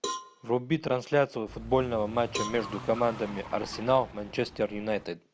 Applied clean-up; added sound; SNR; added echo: none; Car + Cowbell; 12 dB; none.